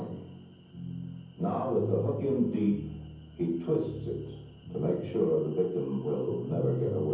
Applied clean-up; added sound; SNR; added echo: none; none; none; reverberation time 0.9 s.